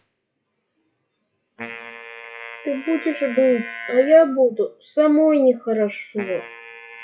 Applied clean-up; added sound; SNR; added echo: classical method WPE with log-MMSE.